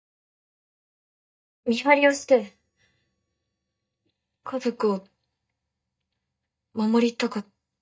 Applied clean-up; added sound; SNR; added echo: neural mask model DeepFilterNet 3.